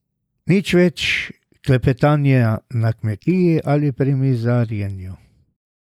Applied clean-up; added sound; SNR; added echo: neural mask model Resemble Enhance denoiser.